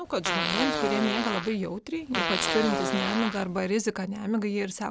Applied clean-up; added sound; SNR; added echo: none; Fart; 1 dB; none.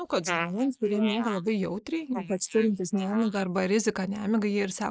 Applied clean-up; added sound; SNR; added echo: neural mask model Resemble Enhance denoiser.